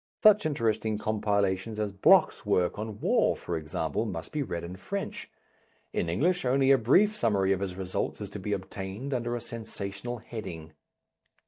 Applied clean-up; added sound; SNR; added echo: neural mask model DeepFilterNet 3.